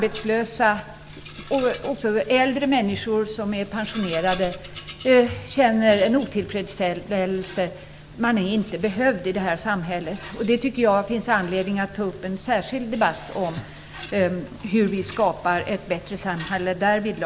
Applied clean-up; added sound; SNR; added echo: none; Rattle; 18 dB; none.